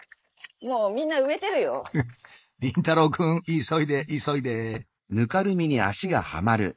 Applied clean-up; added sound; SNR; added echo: neural mask model Resemble Enhance denoiser.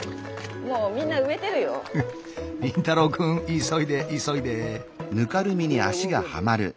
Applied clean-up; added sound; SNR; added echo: none; none; none; none.